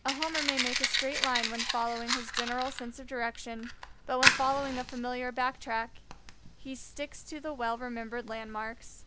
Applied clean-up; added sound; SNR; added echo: none; Fire; 0 dB; none.